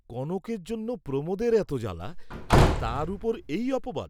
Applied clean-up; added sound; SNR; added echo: none; Slam / Wood; -3 dB; none.